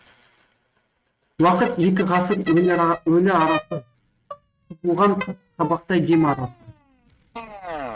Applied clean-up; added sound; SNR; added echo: neural mask model RNNoise.